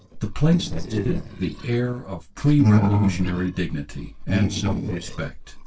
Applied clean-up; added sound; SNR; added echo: neural separator model SepFormer DNS4.